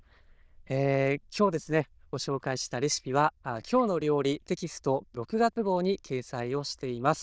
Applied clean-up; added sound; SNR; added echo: neural diffusion model UNIVERSE++.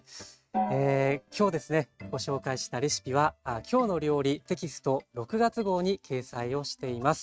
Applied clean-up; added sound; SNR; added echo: neural mask model RNNoise.